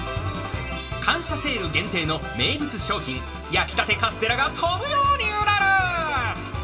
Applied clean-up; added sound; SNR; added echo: none; none; none; reverberation time 0.8 s.